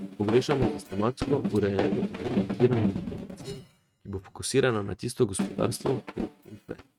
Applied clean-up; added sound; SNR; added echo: neural mask model RNNoise.